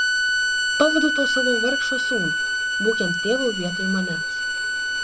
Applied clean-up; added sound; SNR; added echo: none; Bowed string instrument; -3 dB; none.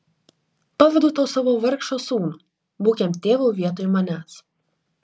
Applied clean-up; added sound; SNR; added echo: none; none; none; none.